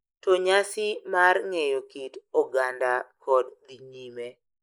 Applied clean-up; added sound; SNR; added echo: neural mask model Resemble Enhance denoiser.